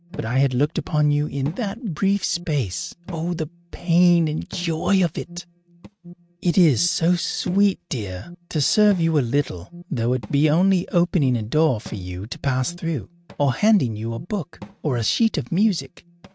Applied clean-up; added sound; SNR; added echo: neural mask model RNNoise.